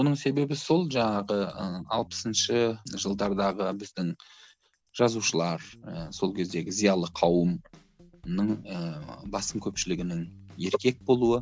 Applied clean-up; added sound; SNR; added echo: none; none; none; none.